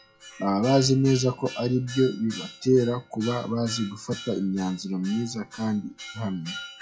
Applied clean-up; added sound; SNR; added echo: classical method log-MMSE.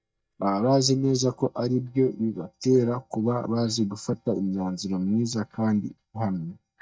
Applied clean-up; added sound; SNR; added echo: neural mask model DeepFilterNet 3.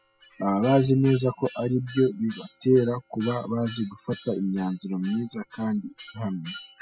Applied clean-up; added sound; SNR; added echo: classical method spectral subtraction.